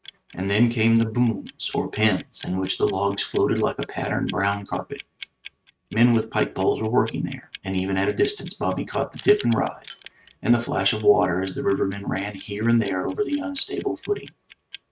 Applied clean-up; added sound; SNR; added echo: neural mask model RNNoise.